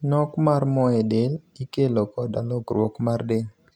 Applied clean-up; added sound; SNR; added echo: none; none; none; none.